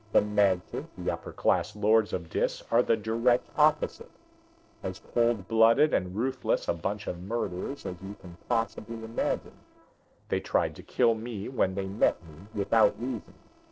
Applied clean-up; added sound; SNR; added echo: neural separator model SepFormer DNS4.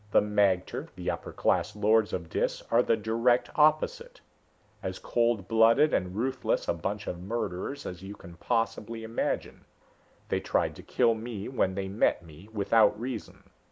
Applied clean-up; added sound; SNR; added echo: none; none; none; none.